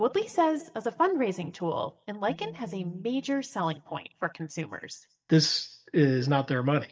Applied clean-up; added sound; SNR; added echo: neural mask model DeepFilterNet 3.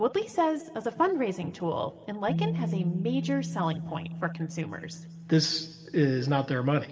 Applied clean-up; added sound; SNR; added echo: none; Bass guitar; 8 dB; reverberation time 1.9 s.